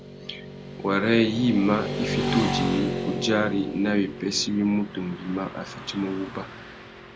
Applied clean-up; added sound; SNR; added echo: none; Motorcycle / Traffic noise, roadway noise; 6 dB; none.